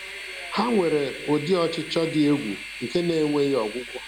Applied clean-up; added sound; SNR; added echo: none; Train; 12 dB; none.